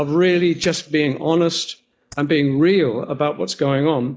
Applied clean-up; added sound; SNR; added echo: neural mask model DeepFilterNet 3.